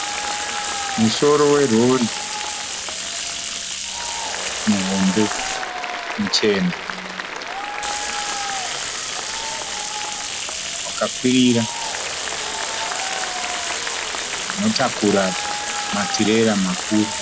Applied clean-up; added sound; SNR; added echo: none; Applause + Bathtub (filling or washing); 2 dB; none.